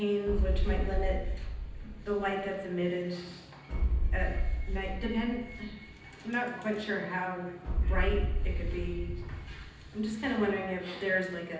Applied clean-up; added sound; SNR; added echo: none; Boom; -2 dB; reverberation time 0.9 s.